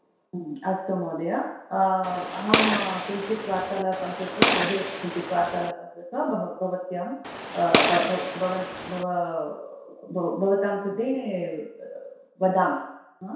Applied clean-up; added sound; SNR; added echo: none; Gunshot, gunfire; 0 dB; reverberation time 0.7 s.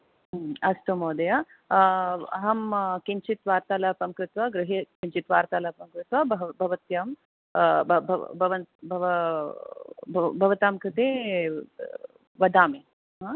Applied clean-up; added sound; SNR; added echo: none; none; none; none.